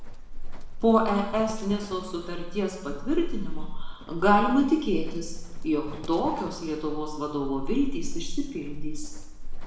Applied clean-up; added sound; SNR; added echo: none; Livestock, farm animals, working animals; 3 dB; reverberation time 0.9 s.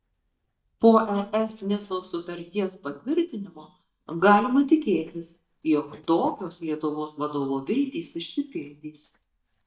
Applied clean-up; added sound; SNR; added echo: neural mask model DeepFilterNet 3.